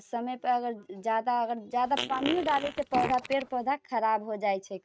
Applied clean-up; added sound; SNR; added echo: neural mask model RNNoise.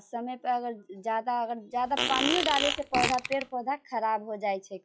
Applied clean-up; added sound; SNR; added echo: classical method log-MMSE.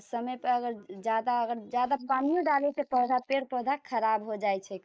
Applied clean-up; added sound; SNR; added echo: neural mask model Resemble Enhance denoiser.